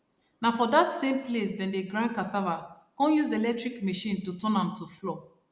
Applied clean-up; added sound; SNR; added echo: none; none; none; none.